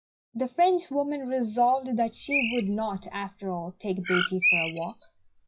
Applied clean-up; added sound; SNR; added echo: classical method WPE with log-MMSE.